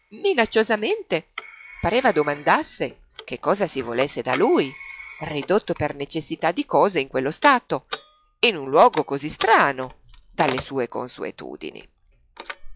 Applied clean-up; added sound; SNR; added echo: classical method log-MMSE.